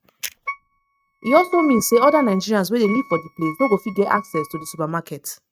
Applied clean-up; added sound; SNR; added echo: neural mask model RNNoise.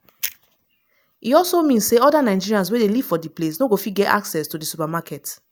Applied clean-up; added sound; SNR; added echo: none; none; none; none.